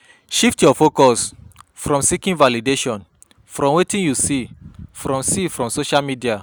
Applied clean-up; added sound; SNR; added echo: none; none; none; none.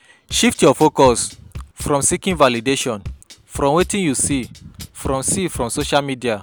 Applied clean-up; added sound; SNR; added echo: none; Bass drum / Drum kit; 17 dB; none.